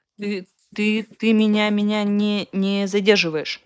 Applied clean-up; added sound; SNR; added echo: neural mask model Resemble Enhance denoiser.